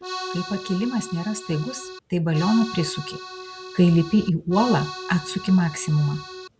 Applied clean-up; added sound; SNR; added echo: none; Accordion; 12 dB; none.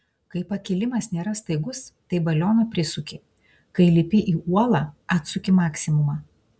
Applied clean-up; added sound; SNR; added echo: none; none; none; none.